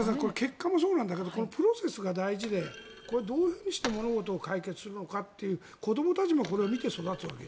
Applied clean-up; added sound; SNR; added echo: none; Thump, thud; 18 dB; none.